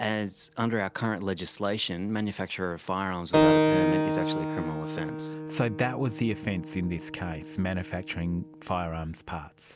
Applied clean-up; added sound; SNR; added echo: none; Keyboard (musical); 0 dB; none.